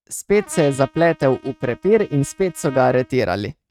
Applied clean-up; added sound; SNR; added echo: neural mask model RNNoise.